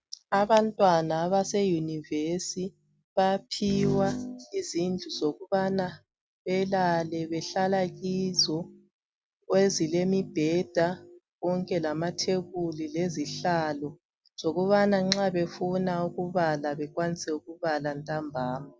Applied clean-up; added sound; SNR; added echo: none; none; none; none.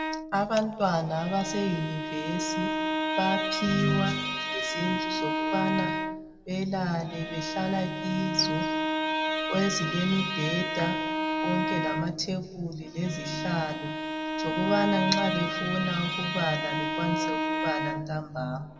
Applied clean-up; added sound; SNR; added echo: none; Bowed string instrument; 1 dB; reverberation time 1.2 s.